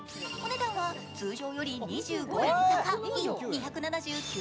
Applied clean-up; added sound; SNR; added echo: none; none; none; none.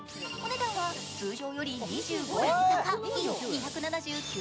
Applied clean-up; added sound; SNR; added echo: none; Fire; 13 dB; none.